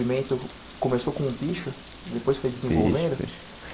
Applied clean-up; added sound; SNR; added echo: none; Rain; 20 dB; none.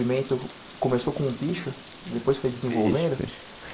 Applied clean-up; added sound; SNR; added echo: neural mask model Resemble Enhance denoiser.